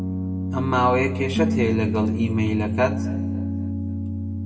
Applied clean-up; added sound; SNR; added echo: none; Piano; 0 dB; reverberation time 1.3 s.